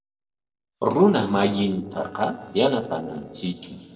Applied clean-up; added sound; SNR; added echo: neural separator model SepFormer DNS4.